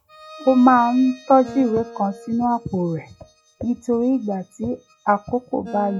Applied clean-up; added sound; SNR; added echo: classical method log-MMSE.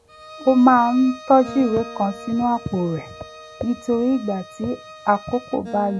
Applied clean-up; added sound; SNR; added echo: none; Bowed string instrument + Acoustic guitar; 17 dB; none.